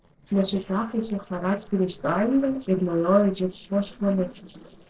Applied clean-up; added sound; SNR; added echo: neural separator model SepFormer DNS4.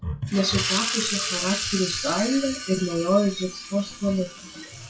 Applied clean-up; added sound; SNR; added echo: classical method WPE with log-MMSE.